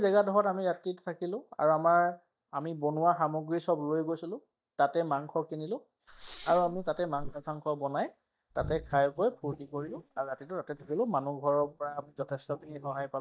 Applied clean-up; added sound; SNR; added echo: neural mask model DeepFilterNet 3.